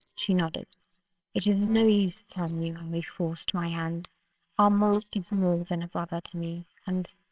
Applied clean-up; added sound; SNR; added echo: neural separator model SepFormer WHAMR!.